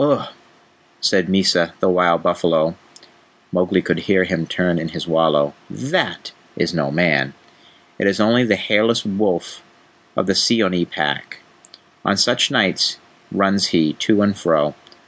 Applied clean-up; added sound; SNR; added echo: none; none; none; none.